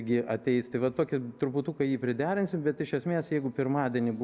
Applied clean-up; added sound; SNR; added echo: none; none; none; none.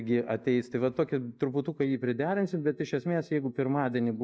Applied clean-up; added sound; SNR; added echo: neural mask model DeepFilterNet 3.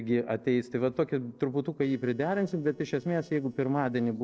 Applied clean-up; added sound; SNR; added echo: neural separator model SepFormer DNS4.